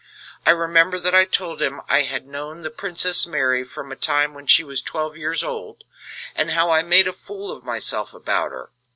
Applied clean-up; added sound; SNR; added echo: none; none; none; none.